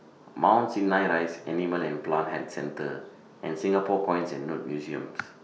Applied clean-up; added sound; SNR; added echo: none; none; none; none.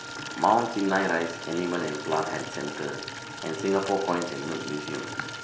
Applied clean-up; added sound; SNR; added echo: none; Water tap, faucet / Liquid + Wind instrument, woodwind instrument; 9 dB; none.